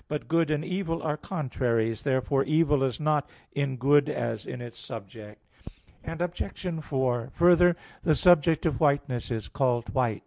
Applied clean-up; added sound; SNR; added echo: none; none; none; none.